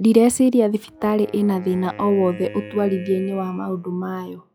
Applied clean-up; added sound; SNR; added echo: classical method log-MMSE.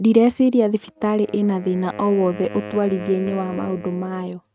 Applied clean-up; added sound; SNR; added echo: neural mask model RNNoise.